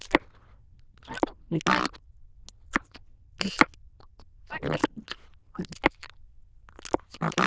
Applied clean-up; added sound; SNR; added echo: neural diffusion model UNIVERSE++.